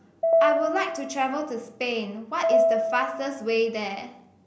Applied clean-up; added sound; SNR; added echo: none; Piano; -2 dB; none.